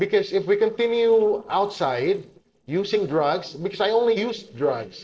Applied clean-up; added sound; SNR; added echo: neural separator model SepFormer DNS4.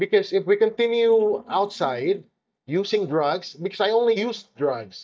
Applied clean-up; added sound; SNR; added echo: neural mask model DeepFilterNet 3.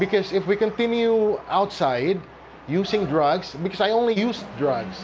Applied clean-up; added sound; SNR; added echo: none; none; none; none.